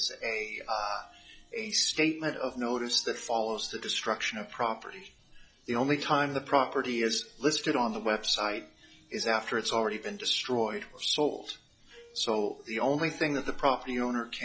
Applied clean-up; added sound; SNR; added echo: classical method log-MMSE.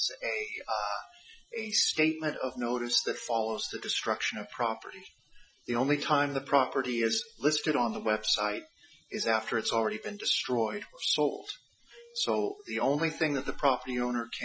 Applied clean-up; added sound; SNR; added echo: classical method Wiener filter.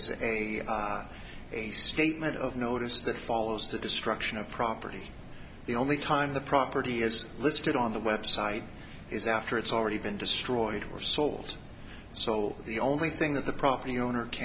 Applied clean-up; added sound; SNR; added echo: none; none; none; none.